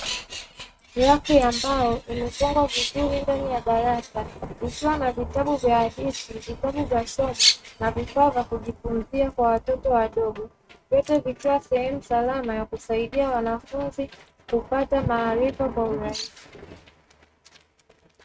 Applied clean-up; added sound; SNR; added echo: neural mask model RNNoise.